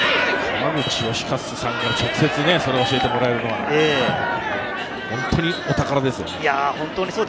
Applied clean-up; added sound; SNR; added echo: none; Alarm; 13 dB; none.